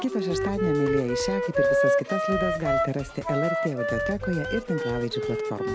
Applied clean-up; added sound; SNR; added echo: none; Wind instrument, woodwind instrument; -2 dB; none.